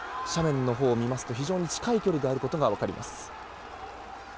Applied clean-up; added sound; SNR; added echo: none; Crowd; 11 dB; none.